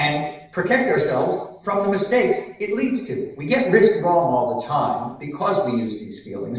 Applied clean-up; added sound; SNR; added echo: none; none; none; reverberation time 0.7 s.